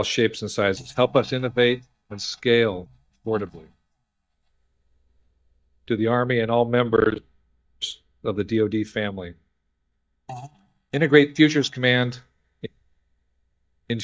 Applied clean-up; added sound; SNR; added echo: neural mask model DeepFilterNet 3.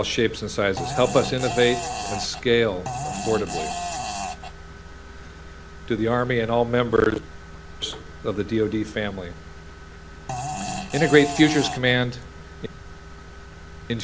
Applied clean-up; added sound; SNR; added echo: none; Fart; 6 dB; none.